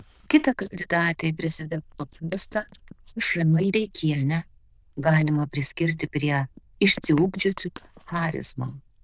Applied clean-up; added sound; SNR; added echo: neural diffusion model UNIVERSE++.